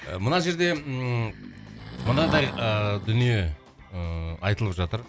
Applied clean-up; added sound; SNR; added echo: none; Breathing; 9 dB; none.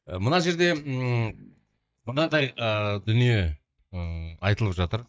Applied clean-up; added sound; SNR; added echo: neural mask model DeepFilterNet 3.